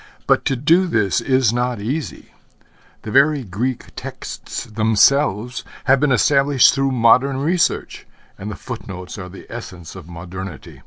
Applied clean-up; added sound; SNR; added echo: none; none; none; none.